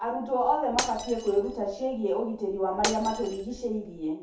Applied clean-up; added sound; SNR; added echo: none; Shatter; 10 dB; reverberation time 0.5 s.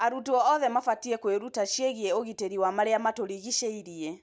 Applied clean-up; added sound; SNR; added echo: none; none; none; none.